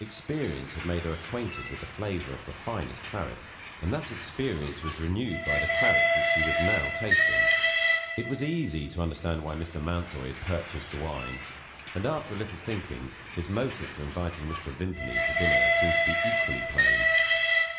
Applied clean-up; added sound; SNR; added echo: none; Train; -4 dB; reverberation time 2.1 s.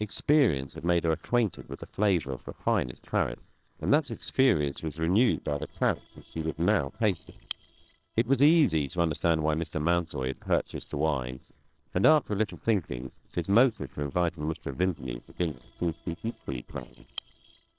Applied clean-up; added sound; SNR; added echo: neural separator model SepFormer WHAMR!.